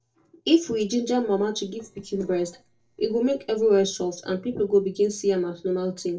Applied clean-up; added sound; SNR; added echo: neural separator model SepFormer DNS4.